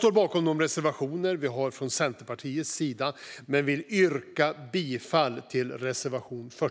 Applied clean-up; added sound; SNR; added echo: none; none; none; none.